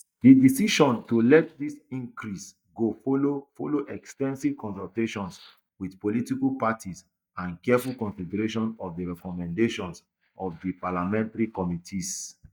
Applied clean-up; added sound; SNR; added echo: neural mask model DeepFilterNet 3.